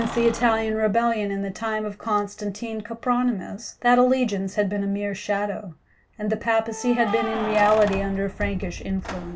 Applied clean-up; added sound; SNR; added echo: none; Keys jangling; 13 dB; reverberation time 0.2 s.